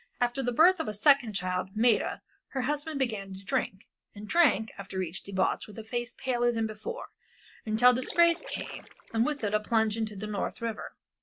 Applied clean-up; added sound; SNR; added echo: none; Splash, splatter; 16 dB; none.